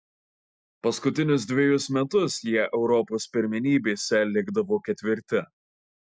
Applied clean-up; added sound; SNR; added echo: none; none; none; none.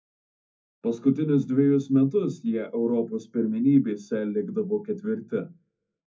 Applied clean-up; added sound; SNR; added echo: none; none; none; reverberation time 0.3 s.